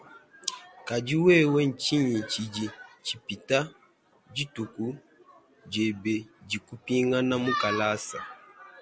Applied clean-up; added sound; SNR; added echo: none; none; none; none.